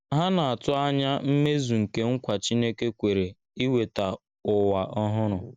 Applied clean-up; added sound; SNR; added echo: none; none; none; none.